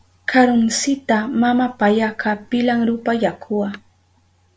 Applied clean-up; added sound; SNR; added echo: none; none; none; none.